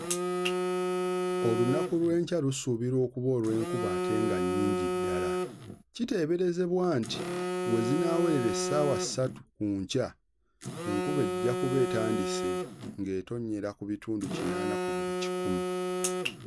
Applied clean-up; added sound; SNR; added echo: none; Telephone; 2 dB; none.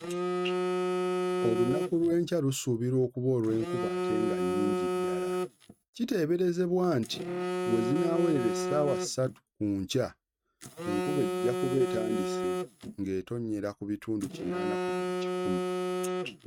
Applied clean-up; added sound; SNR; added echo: neural mask model RNNoise.